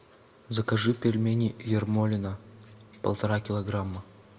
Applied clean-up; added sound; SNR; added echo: none; none; none; reverberation time 1.4 s.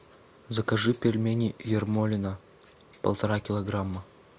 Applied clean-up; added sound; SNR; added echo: none; none; none; none.